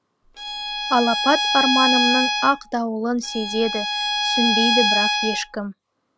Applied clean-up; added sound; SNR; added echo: none; Bowed string instrument; -1 dB; none.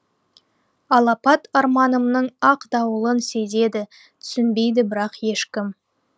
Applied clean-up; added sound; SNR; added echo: none; none; none; none.